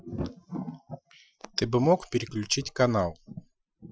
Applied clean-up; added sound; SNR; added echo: classical method Wiener filter.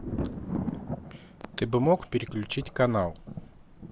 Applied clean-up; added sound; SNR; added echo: none; Thunder; 7 dB; none.